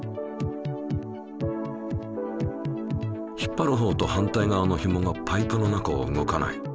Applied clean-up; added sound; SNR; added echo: none; none; none; none.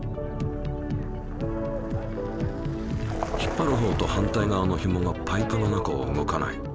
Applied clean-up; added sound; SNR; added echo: none; Vehicle + Boat, Water vehicle; 5 dB; none.